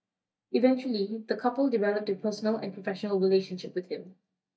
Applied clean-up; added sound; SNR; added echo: neural mask model DeepFilterNet 3.